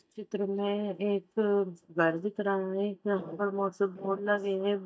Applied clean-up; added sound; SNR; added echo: neural mask model DeepFilterNet 3.